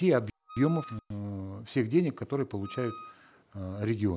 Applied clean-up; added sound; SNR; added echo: none; Wind instrument, woodwind instrument; 17 dB; none.